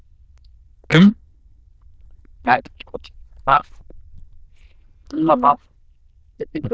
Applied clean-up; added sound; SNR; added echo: neural diffusion model UNIVERSE++.